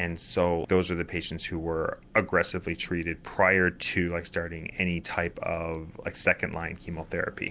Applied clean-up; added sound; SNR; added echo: none; none; none; none.